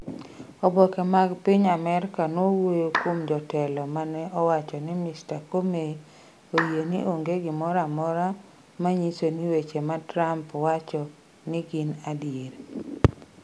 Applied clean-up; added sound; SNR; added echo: none; Clapping; 6 dB; none.